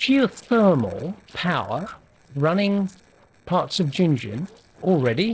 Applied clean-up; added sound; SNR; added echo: neural separator model SepFormer DNS4.